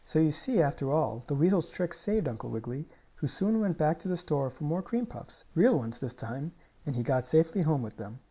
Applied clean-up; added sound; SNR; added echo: none; none; none; none.